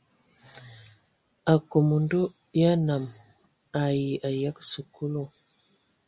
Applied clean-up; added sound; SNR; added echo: none; none; none; none.